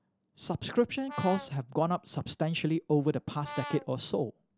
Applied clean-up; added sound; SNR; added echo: none; Brass instrument; 12 dB; none.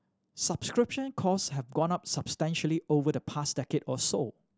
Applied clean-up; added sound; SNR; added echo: none; none; none; none.